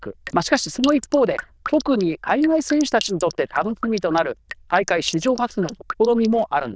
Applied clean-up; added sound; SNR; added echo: neural diffusion model UNIVERSE++.